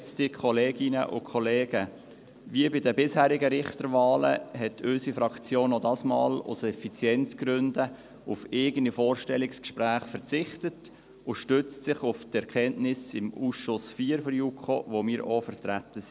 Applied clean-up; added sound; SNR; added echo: none; none; none; none.